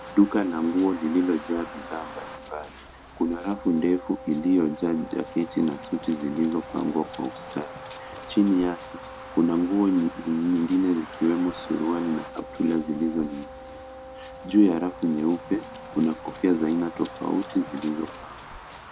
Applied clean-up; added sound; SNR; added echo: none; Run + Wind instrument, woodwind instrument; 14 dB; none.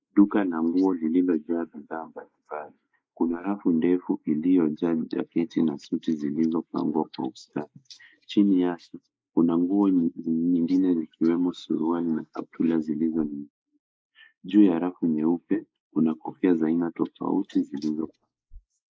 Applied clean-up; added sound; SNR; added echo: neural mask model Resemble Enhance denoiser.